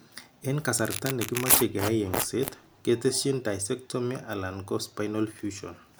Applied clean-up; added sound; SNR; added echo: none; Tearing; 1 dB; none.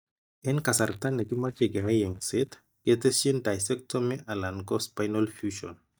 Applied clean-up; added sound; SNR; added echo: neural mask model DeepFilterNet 3.